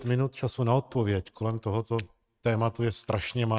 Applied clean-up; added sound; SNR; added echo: neural mask model RNNoise.